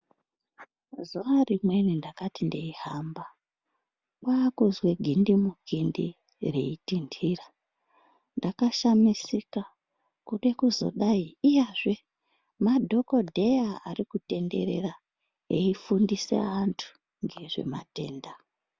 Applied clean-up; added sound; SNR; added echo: none; none; none; none.